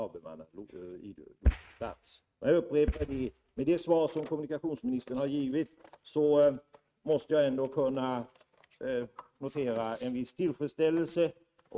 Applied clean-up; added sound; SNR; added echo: neural mask model RNNoise.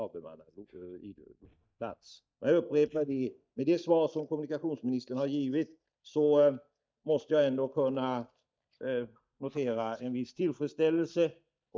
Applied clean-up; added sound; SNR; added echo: neural mask model DeepFilterNet 3.